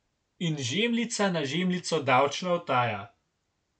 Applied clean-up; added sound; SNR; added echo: none; none; none; none.